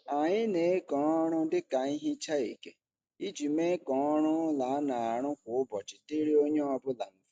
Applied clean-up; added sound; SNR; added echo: none; none; none; none.